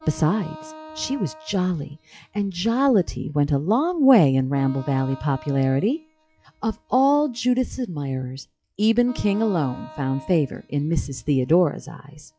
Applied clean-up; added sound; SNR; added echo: classical method log-MMSE.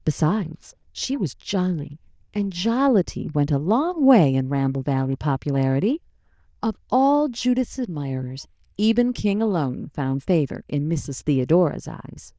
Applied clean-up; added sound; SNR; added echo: neural diffusion model UNIVERSE++.